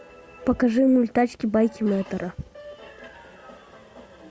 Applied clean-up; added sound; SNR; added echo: none; none; none; none.